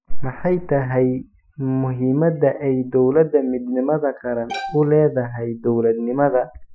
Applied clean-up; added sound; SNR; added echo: classical method Wiener filter.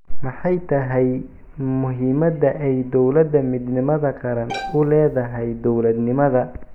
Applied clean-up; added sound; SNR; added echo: none; Bowed string instrument; 13 dB; none.